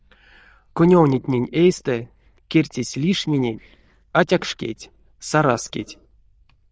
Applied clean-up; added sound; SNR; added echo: neural diffusion model UNIVERSE++.